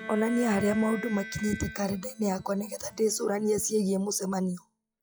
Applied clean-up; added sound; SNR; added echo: classical method log-MMSE.